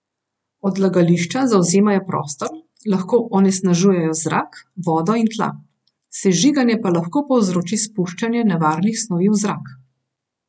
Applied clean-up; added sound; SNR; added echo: none; none; none; none.